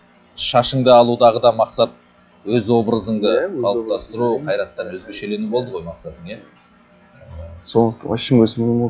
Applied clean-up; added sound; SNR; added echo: classical method log-MMSE.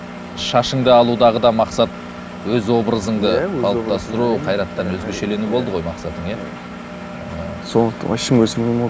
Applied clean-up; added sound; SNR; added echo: none; Engine; 12 dB; none.